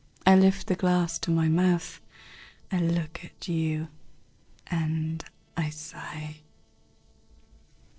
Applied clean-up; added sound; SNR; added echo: neural separator model SepFormer DNS4.